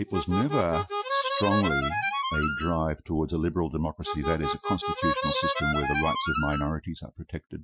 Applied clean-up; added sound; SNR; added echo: classical method Wiener filter.